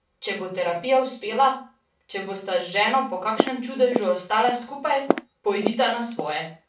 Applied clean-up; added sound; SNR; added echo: none; Walk, footsteps; 5 dB; reverberation time 0.3 s.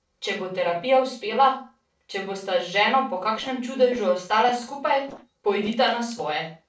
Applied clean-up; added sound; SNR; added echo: neural separator model SepFormer DNS4.